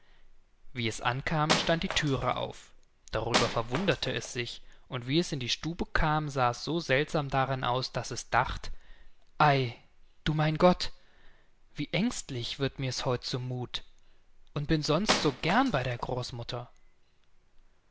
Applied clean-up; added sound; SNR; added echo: none; Wood; 5 dB; none.